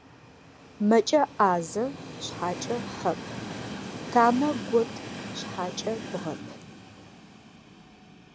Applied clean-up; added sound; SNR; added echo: none; Train; 11 dB; none.